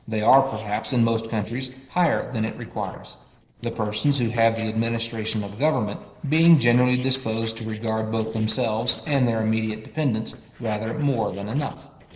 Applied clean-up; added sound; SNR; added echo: neural separator model SepFormer DNS4.